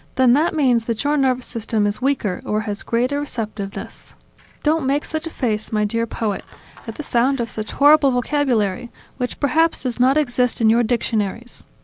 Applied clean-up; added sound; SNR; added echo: none; none; none; none.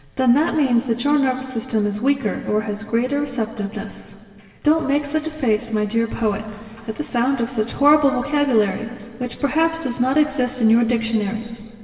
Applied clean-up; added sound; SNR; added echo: none; none; none; reverberation time 2.3 s.